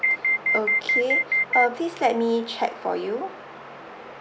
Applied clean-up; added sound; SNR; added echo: none; Alarm; -4 dB; none.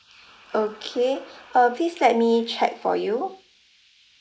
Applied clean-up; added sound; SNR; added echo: neural mask model Resemble Enhance denoiser.